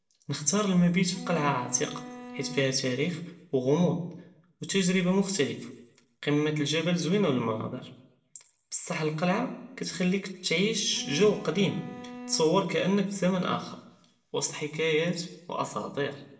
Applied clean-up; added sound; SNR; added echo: none; Bowed string instrument; 13 dB; reverberation time 0.6 s.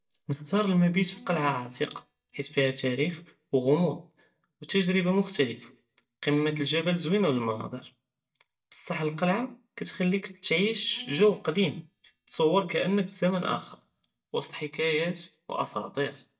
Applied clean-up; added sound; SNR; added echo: neural mask model DeepFilterNet 3.